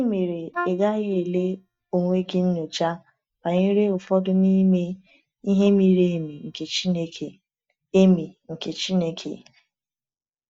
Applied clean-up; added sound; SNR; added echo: neural mask model DeepFilterNet 3.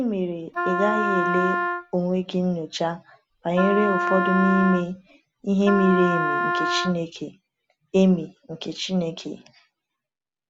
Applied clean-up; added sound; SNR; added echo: none; Wind instrument, woodwind instrument; 1 dB; none.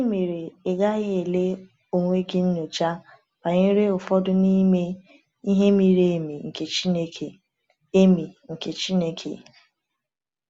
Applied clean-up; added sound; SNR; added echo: none; none; none; none.